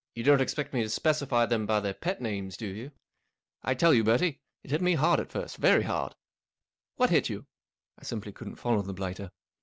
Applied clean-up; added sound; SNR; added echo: none; none; none; none.